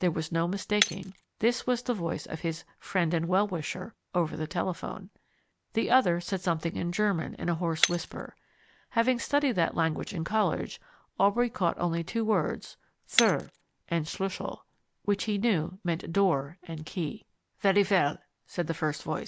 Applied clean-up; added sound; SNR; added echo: none; Shatter; 9 dB; none.